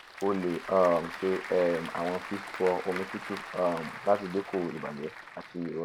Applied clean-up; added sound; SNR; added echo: none; Applause / Crowd; 12 dB; none.